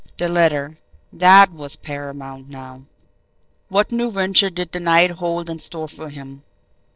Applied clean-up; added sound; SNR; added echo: neural separator model SepFormer DNS4.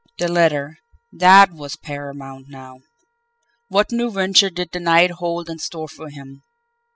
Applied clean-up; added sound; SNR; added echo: classical method spectral subtraction.